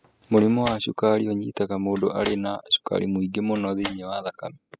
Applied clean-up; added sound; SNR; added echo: classical method spectral subtraction.